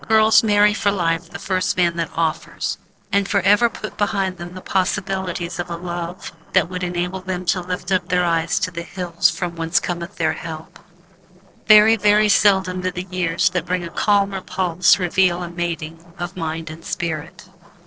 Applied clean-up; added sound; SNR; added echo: neural separator model SepFormer DNS4.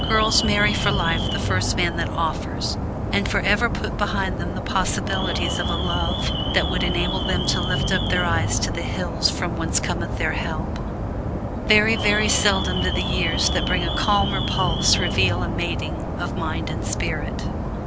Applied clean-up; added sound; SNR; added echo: none; Alarm; -1 dB; none.